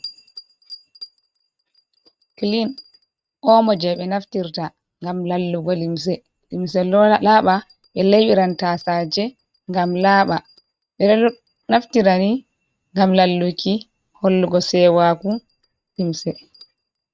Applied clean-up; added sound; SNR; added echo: neural mask model RNNoise.